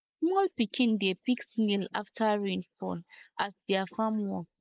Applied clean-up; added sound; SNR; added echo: neural mask model Resemble Enhance denoiser.